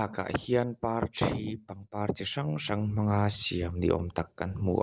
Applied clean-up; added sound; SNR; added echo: none; none; none; none.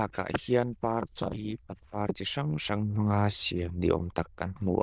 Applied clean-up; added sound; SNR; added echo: neural diffusion model UNIVERSE++.